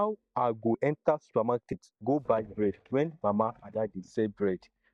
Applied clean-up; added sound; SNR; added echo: neural mask model DeepFilterNet 3.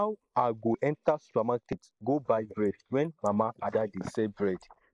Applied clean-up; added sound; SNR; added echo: neural mask model Resemble Enhance denoiser.